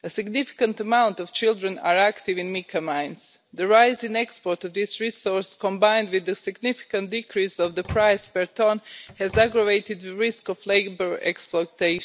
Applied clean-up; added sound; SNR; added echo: none; Microwave oven; 13 dB; none.